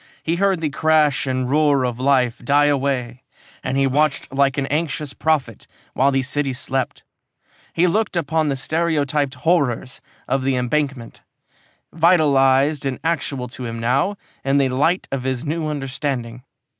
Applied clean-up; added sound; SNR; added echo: neural mask model Resemble Enhance denoiser.